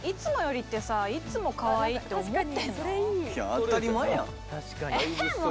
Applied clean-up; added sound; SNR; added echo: none; none; none; none.